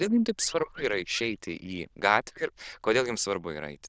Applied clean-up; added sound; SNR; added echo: neural diffusion model UNIVERSE++.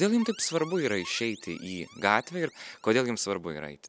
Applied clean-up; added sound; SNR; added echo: none; Alarm; 19 dB; none.